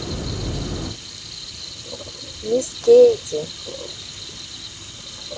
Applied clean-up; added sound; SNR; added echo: none; Sink (filling or washing) / Water tap, faucet; 13 dB; none.